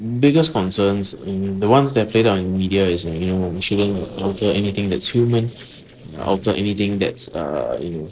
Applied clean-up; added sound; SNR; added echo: neural separator model SepFormer DNS4.